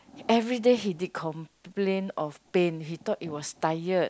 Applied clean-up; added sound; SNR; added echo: none; none; none; none.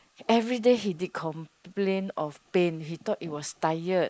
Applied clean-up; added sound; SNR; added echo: neural mask model Resemble Enhance denoiser.